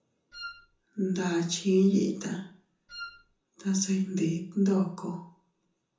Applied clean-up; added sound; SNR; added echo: none; Wind instrument, woodwind instrument; 15 dB; reverberation time 0.6 s.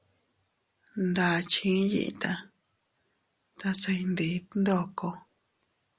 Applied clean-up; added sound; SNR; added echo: none; none; none; none.